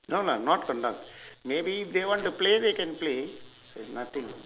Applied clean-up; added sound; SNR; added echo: none; none; none; none.